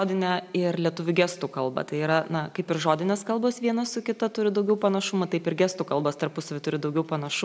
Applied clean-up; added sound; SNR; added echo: none; none; none; none.